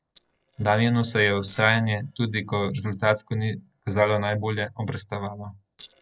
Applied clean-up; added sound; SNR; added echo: neural separator model SepFormer DNS4.